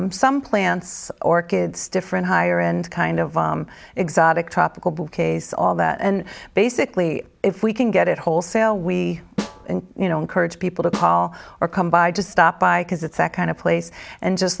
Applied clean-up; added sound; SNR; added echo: none; Snare drum; 13 dB; none.